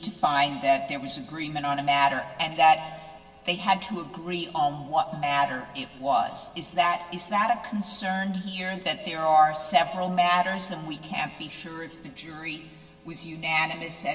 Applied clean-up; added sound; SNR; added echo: none; none; none; reverberation time 1.5 s.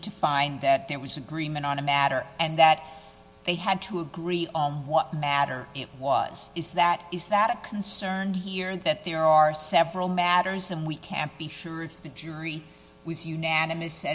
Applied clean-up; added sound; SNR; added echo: none; none; none; none.